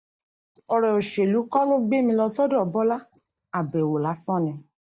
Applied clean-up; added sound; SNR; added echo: neural mask model DeepFilterNet 3.